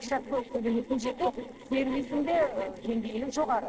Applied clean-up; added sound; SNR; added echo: neural separator model SepFormer DNS4.